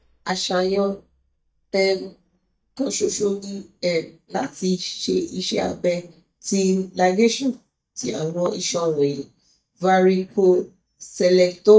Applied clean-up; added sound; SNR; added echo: neural mask model DeepFilterNet 3.